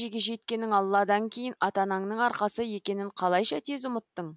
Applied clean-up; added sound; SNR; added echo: none; none; none; none.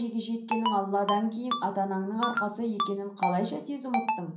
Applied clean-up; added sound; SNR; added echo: none; Ringtone; 4 dB; reverberation time 0.6 s.